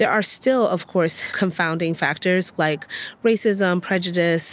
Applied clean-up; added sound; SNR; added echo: none; none; none; none.